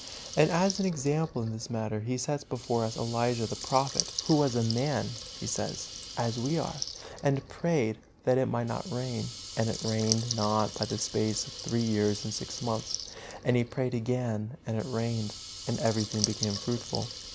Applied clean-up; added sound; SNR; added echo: none; Water tap, faucet / Liquid; 10 dB; none.